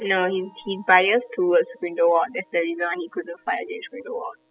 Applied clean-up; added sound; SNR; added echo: classical method spectral subtraction.